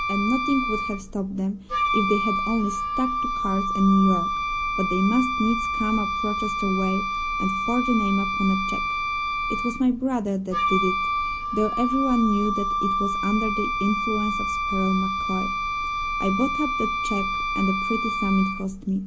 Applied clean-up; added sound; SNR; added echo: none; Wind instrument, woodwind instrument; 0 dB; none.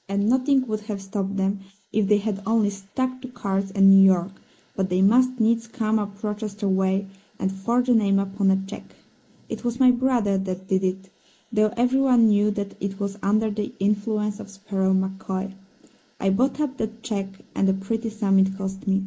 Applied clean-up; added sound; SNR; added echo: neural mask model Resemble Enhance denoiser.